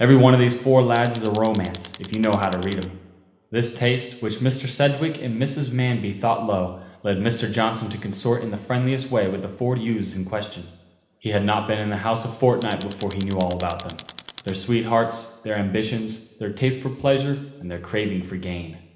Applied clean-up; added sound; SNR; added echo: none; Tools; 16 dB; reverberation time 1.0 s.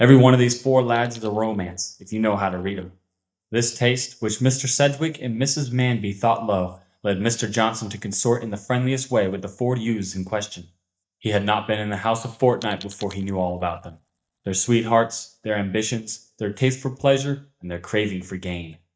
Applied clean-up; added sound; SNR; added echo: neural mask model DeepFilterNet 3.